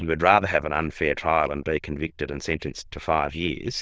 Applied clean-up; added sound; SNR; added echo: neural diffusion model UNIVERSE++.